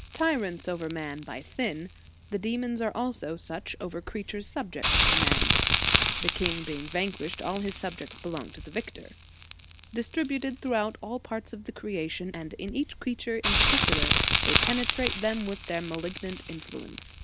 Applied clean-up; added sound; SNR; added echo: none; Crackle; -2 dB; none.